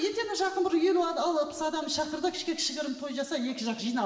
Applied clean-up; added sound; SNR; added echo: none; none; none; reverberation time 2.0 s.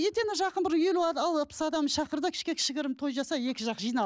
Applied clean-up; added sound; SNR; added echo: none; none; none; none.